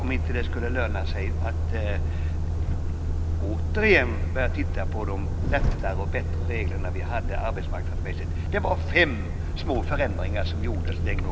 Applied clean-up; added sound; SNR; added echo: none; Truck; -4 dB; none.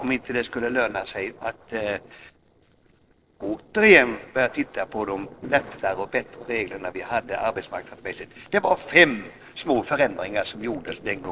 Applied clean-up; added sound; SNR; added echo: neural separator model SepFormer DNS4.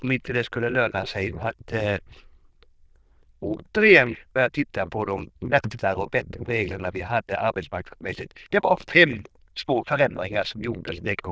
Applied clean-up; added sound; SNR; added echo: neural diffusion model UNIVERSE++.